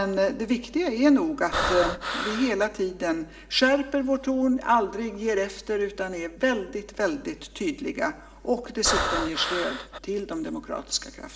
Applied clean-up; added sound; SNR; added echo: none; Breathing; 2 dB; reverberation time 1.6 s.